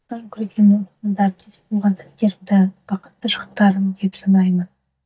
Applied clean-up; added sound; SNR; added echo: neural mask model DeepFilterNet 3.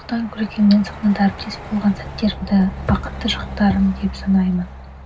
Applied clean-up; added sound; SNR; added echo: none; Truck; 13 dB; reverberation time 0.4 s.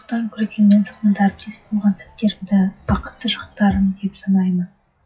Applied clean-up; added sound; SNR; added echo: classical method WPE with log-MMSE.